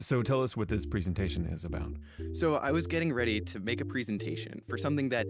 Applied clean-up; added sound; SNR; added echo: none; none; none; none.